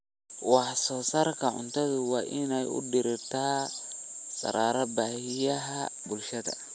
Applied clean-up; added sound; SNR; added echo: none; none; none; none.